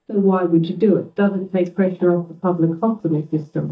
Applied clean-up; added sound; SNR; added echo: neural mask model DeepFilterNet 3.